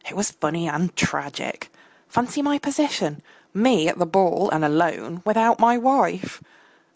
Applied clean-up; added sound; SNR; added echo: none; none; none; none.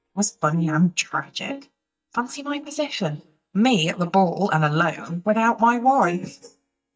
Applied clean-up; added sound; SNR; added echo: neural mask model DeepFilterNet 3.